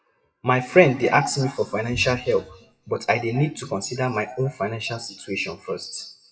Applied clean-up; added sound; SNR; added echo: classical method WPE with log-MMSE.